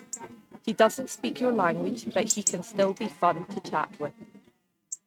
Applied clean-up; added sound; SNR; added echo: neural mask model RNNoise.